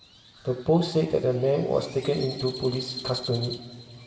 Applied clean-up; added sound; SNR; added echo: none; Crow; 14 dB; reverberation time 2.2 s.